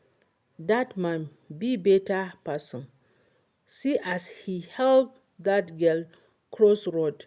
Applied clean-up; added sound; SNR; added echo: none; none; none; none.